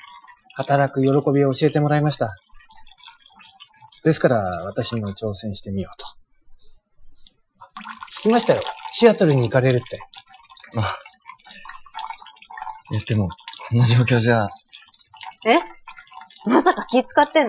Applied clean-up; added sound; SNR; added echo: classical method Wiener filter.